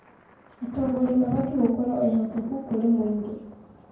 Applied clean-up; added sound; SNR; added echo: none; Thunder; 17 dB; reverberation time 0.9 s.